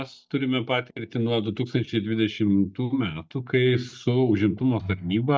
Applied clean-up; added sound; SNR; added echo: neural mask model DeepFilterNet 3.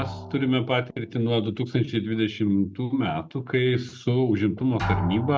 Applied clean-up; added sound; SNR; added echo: none; Drum; 12 dB; none.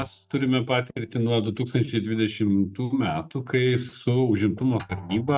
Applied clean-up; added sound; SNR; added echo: neural mask model RNNoise.